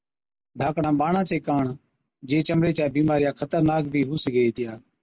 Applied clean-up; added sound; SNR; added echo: none; none; none; none.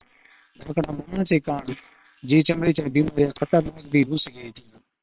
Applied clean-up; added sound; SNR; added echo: neural separator model SepFormer WHAM!.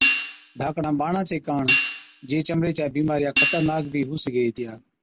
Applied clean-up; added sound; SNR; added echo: none; Hi-hat; 2 dB; none.